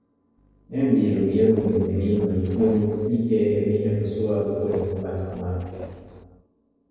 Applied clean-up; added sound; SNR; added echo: neural separator model SepFormer DNS4.